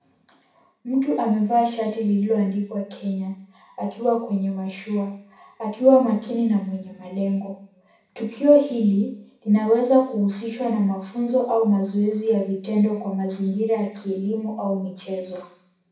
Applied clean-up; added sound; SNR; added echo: none; none; none; reverberation time 0.6 s.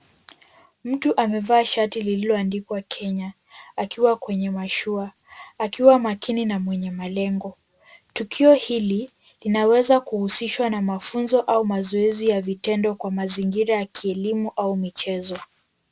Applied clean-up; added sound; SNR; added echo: none; none; none; none.